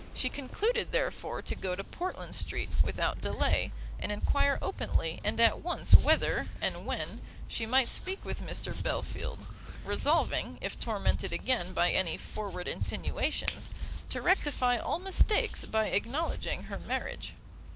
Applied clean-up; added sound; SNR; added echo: none; Hands; -1 dB; none.